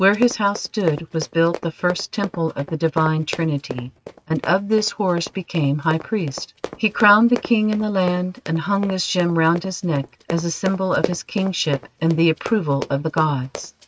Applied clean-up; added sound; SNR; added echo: neural mask model RNNoise.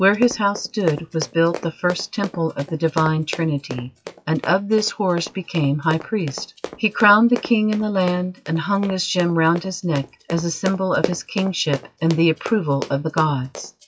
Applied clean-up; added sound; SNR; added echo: classical method log-MMSE.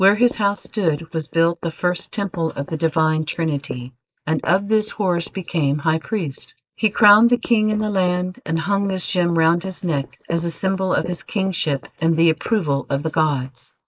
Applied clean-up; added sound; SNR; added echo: neural mask model Resemble Enhance denoiser.